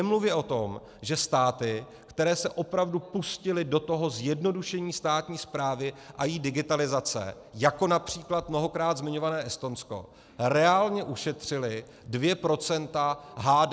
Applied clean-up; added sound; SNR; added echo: none; none; none; none.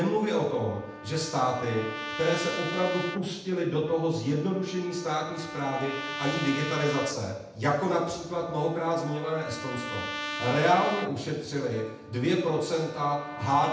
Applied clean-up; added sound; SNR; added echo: none; Trumpet; 10 dB; reverberation time 0.8 s.